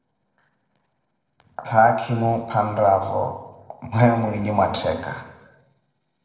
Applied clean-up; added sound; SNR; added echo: neural separator model SepFormer DNS4.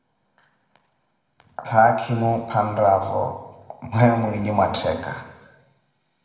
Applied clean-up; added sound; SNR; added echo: none; Guitar; 16 dB; reverberation time 1.2 s.